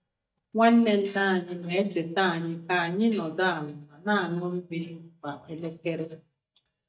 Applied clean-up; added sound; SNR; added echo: neural mask model DeepFilterNet 3.